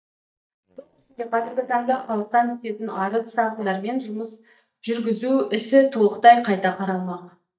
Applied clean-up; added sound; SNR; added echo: neural mask model DeepFilterNet 3.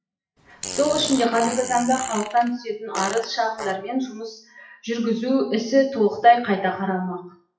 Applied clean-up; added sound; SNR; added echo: classical method WPE with log-MMSE.